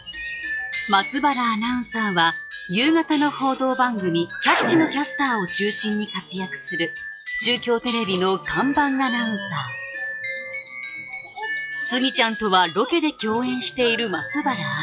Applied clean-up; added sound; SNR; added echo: classical method log-MMSE.